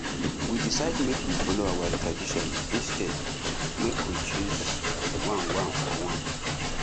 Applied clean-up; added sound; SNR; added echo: none; Train; -3 dB; none.